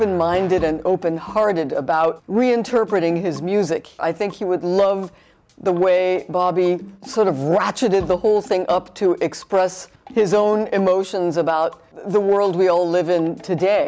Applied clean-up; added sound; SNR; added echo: none; none; none; none.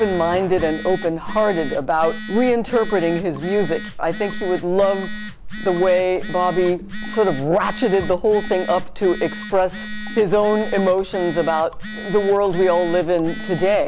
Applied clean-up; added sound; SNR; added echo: none; Telephone; 10 dB; none.